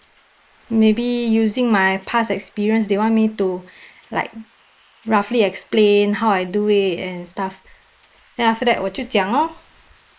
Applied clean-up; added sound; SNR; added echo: neural mask model Resemble Enhance denoiser.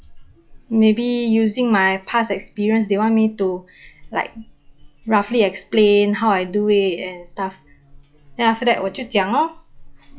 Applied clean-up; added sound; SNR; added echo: classical method log-MMSE.